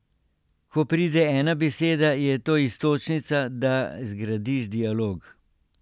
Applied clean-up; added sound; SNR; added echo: none; none; none; none.